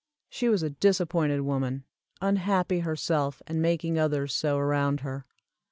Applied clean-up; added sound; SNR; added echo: none; none; none; none.